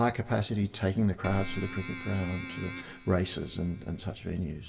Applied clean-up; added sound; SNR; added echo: none; Keyboard (musical); 12 dB; reverberation time 1.4 s.